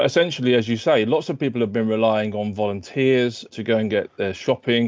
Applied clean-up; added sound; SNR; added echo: none; none; none; none.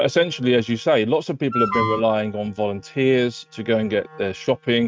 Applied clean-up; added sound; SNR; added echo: neural mask model RNNoise.